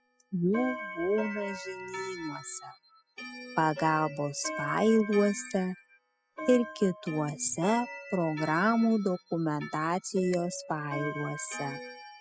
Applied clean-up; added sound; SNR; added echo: classical method spectral subtraction.